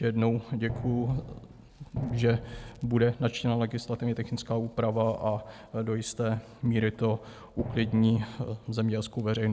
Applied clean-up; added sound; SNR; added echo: none; Drum; 10 dB; none.